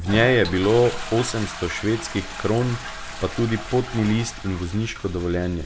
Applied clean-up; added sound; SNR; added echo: none; Toilet flush; 11 dB; none.